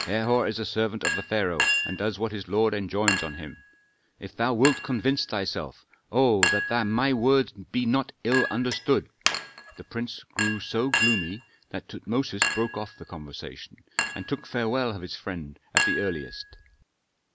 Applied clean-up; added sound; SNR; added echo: none; Chink, clink; 4 dB; none.